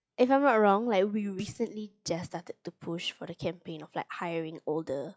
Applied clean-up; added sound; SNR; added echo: classical method log-MMSE.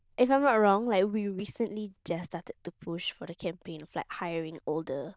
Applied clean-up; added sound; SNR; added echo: neural diffusion model UNIVERSE++.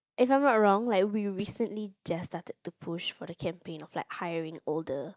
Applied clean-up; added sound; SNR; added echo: neural mask model DeepFilterNet 3.